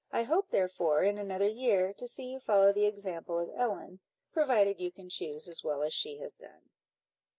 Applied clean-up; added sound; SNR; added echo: none; none; none; none.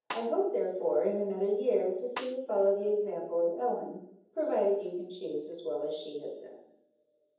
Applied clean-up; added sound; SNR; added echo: none; Snare drum; 12 dB; reverberation time 0.8 s.